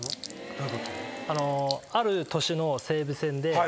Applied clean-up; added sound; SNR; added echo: none; Sink (filling or washing) / Water tap, faucet; 15 dB; none.